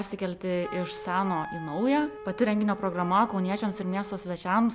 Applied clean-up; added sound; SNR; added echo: none; Wind instrument, woodwind instrument; 15 dB; none.